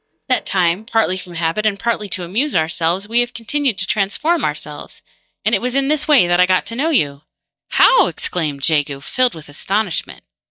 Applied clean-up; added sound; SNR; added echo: neural mask model DeepFilterNet 3.